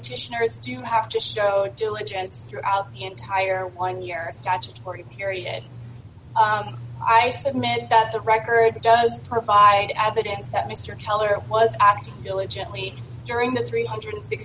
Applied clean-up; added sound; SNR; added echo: none; none; none; none.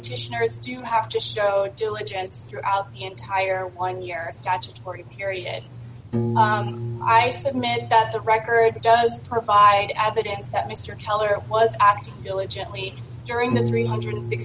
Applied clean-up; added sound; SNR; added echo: none; Piano; 11 dB; none.